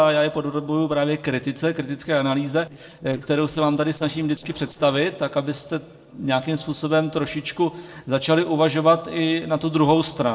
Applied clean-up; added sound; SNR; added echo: neural separator model SepFormer DNS4.